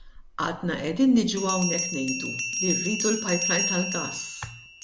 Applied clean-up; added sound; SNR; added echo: none; Bell; 4 dB; none.